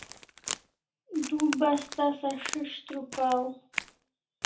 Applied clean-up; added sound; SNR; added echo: none; Crack; 10 dB; reverberation time 0.3 s.